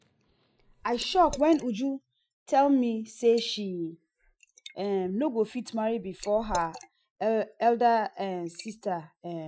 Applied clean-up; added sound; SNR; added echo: classical method Wiener filter.